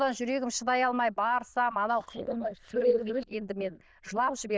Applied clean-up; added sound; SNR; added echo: neural diffusion model UNIVERSE++.